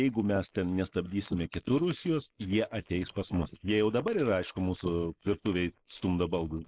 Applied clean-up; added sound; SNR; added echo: neural mask model Resemble Enhance denoiser.